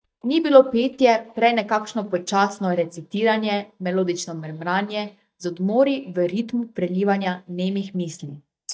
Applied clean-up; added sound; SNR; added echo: neural mask model DeepFilterNet 3.